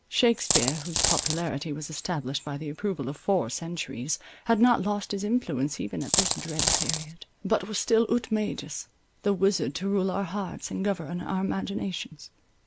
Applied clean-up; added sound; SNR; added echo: none; Coin (dropping); -1 dB; none.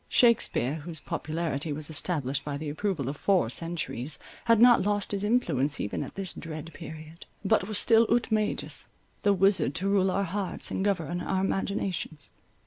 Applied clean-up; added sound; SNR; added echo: none; none; none; none.